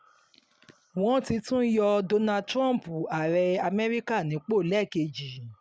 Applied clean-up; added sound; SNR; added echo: none; none; none; none.